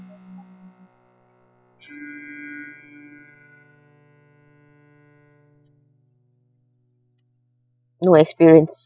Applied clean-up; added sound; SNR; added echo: classical method spectral subtraction.